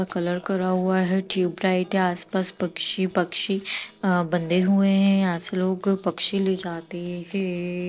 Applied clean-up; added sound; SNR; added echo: neural separator model SepFormer DNS4.